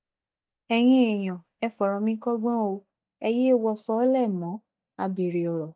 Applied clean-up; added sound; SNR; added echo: neural mask model DeepFilterNet 3.